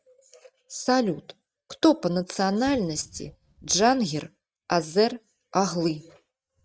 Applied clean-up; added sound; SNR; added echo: neural mask model RNNoise.